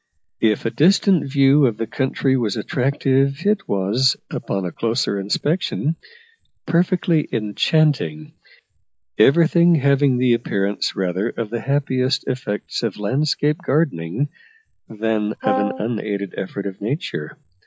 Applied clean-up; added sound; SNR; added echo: classical method log-MMSE.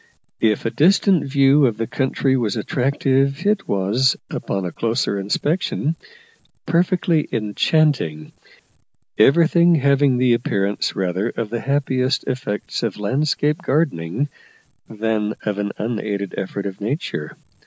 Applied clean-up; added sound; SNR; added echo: none; none; none; none.